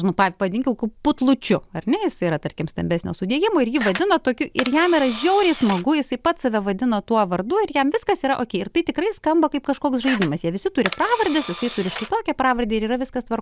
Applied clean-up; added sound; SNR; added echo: none; Camera; 11 dB; none.